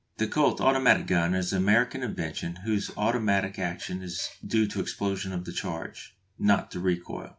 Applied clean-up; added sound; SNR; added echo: none; none; none; none.